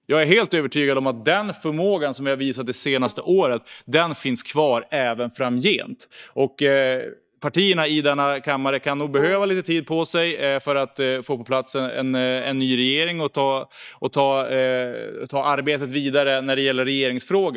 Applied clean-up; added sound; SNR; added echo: neural mask model DeepFilterNet 3.